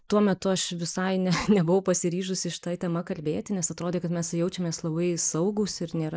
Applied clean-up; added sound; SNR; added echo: neural mask model Resemble Enhance denoiser.